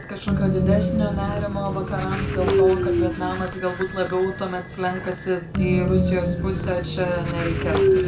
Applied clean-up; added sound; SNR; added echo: none; Train; -3 dB; reverberation time 0.3 s.